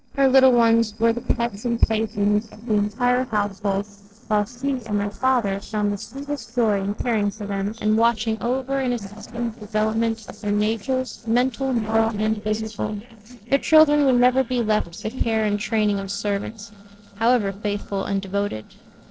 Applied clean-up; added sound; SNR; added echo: neural separator model SepFormer DNS4.